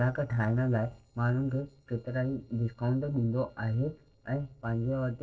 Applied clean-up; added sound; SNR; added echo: neural separator model SepFormer DNS4.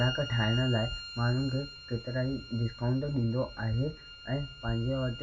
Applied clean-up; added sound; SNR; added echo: none; Bowed string instrument; 12 dB; reverberation time 0.2 s.